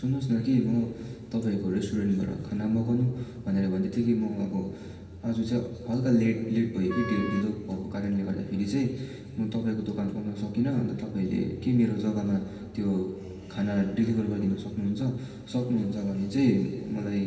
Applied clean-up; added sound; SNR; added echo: none; Wind instrument, woodwind instrument; 13 dB; reverberation time 2.4 s.